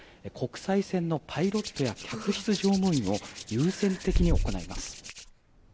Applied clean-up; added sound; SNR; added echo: none; Hands; 5 dB; none.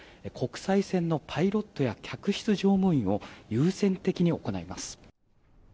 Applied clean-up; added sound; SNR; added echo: none; none; none; none.